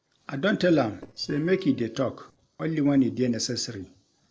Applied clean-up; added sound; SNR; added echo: neural separator model SepFormer DNS4.